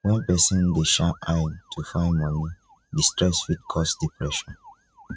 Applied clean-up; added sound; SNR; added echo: neural mask model RNNoise.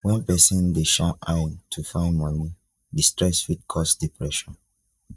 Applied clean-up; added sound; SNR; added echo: neural mask model DeepFilterNet 3.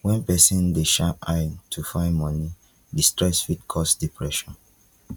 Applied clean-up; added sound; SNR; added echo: none; none; none; none.